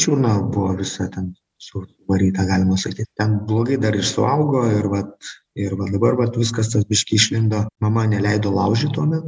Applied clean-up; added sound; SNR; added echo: none; none; none; none.